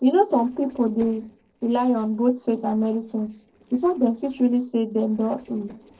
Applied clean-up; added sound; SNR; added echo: neural separator model SepFormer DNS4.